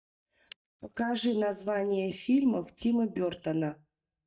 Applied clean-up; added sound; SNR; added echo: neural mask model DeepFilterNet 3.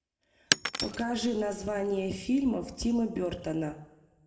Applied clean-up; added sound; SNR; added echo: none; Shatter; 3 dB; reverberation time 0.8 s.